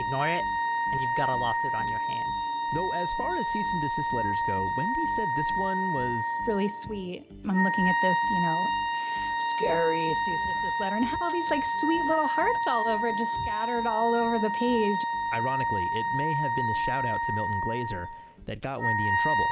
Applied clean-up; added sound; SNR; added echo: none; Wind instrument, woodwind instrument; -3 dB; none.